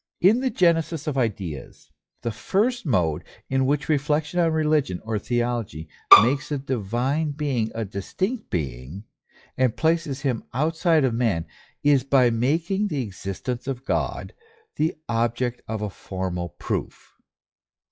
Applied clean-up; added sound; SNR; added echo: classical method log-MMSE.